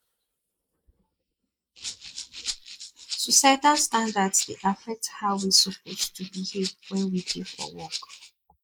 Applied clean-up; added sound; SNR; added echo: neural mask model Resemble Enhance denoiser.